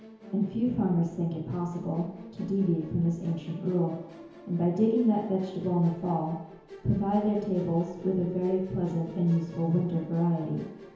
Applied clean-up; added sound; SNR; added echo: none; Musical instrument; 19 dB; reverberation time 1.0 s.